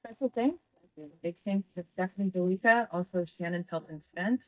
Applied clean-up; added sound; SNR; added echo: neural mask model DeepFilterNet 3.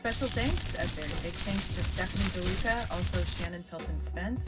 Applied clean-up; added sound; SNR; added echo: none; Crumpling, crinkling; 0 dB; reverberation time 0.4 s.